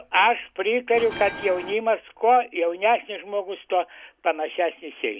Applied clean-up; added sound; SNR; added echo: none; Bell; 11 dB; none.